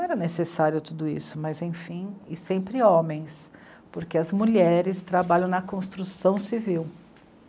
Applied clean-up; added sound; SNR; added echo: none; none; none; none.